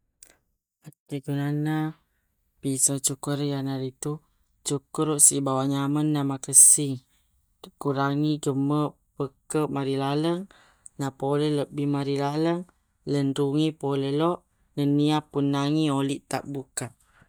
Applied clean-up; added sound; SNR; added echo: neural mask model DeepFilterNet 3.